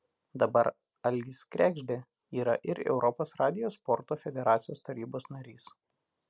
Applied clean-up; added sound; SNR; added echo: none; none; none; none.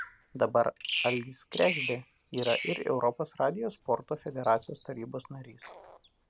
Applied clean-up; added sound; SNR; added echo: none; Bird vocalization, bird call, bird song; 8 dB; none.